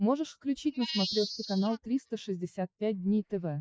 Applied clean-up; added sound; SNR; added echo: neural mask model Resemble Enhance denoiser.